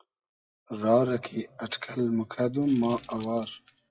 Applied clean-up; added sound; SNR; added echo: classical method WPE with log-MMSE.